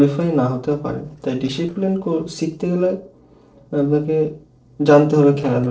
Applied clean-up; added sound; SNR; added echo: neural separator model SepFormer DNS4.